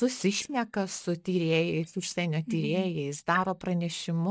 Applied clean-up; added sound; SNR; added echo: neural mask model DeepFilterNet 3.